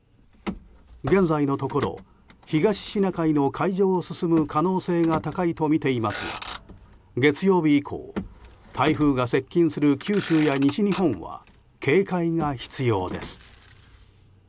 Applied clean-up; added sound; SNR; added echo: none; Motor vehicle (road); 14 dB; none.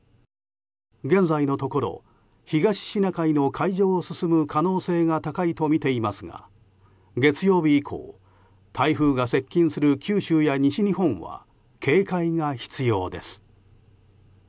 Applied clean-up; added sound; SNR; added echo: none; none; none; none.